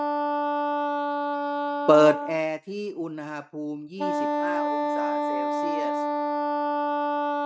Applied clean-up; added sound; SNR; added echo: neural mask model RNNoise.